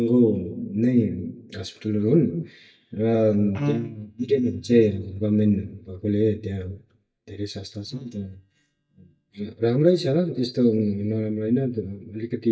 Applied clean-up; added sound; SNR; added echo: neural mask model DeepFilterNet 3.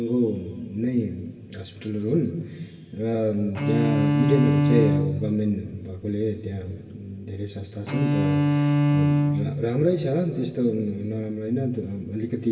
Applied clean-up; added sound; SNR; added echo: none; Bowed string instrument; -2 dB; reverberation time 2.0 s.